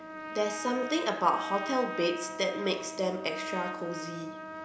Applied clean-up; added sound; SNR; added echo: none; Trumpet; 7 dB; none.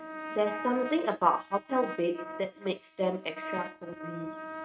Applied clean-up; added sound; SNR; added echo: neural mask model RNNoise.